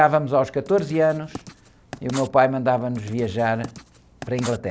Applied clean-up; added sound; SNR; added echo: none; Writing; 17 dB; none.